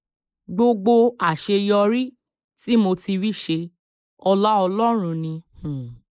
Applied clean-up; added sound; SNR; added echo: neural mask model Resemble Enhance denoiser.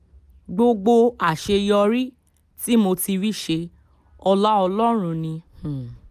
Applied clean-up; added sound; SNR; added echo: none; none; none; none.